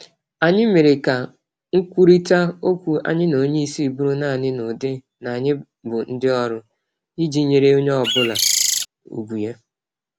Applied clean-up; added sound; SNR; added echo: none; Bird; 0 dB; none.